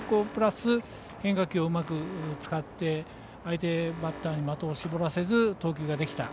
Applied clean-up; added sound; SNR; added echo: none; Alarm; 18 dB; none.